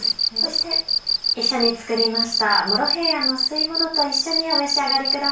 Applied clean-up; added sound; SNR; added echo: none; Cricket; -2 dB; reverberation time 0.3 s.